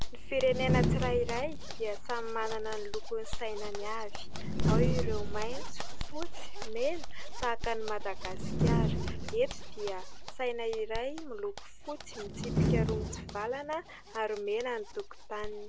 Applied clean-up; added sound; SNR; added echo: none; Zipper (clothing) + Slam; -5 dB; none.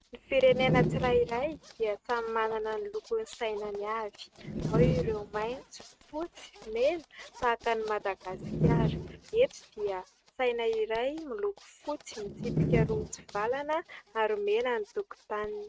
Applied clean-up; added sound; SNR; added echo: neural mask model RNNoise.